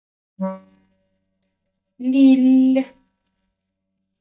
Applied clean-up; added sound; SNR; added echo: neural mask model DeepFilterNet 3.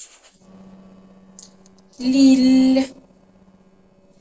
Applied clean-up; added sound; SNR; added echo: neural separator model SepFormer DNS4.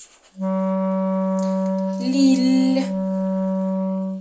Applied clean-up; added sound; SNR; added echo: none; Wind instrument, woodwind instrument; -1 dB; reverberation time 0.2 s.